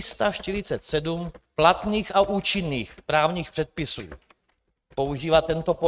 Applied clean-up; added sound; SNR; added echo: neural mask model RNNoise.